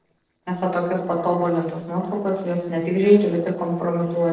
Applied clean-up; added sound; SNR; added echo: neural separator model SepFormer DNS4.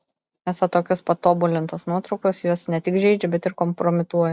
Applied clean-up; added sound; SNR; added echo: none; none; none; none.